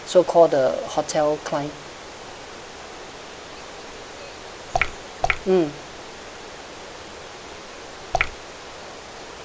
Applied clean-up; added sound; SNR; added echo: none; Drip / Water; -2 dB; none.